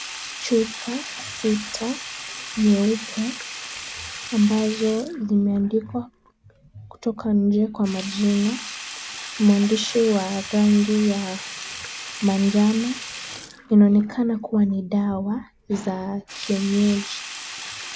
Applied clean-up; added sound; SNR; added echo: none; Sink (filling or washing); 13 dB; none.